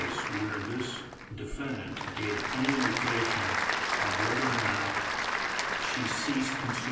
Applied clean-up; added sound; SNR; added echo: none; Applause / Crowd; -2 dB; reverberation time 0.6 s.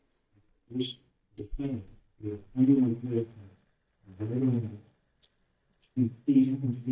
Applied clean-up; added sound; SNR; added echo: neural mask model DeepFilterNet 3.